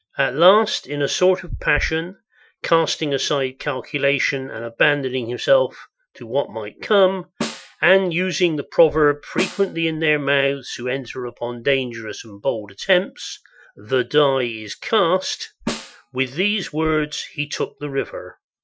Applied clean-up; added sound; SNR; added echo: classical method Wiener filter.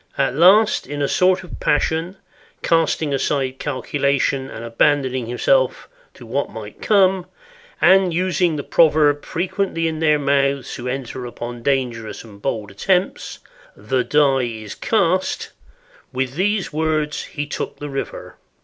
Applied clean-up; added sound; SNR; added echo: none; none; none; none.